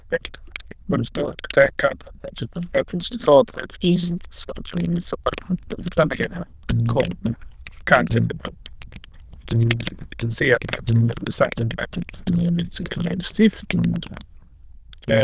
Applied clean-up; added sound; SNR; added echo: neural diffusion model UNIVERSE++.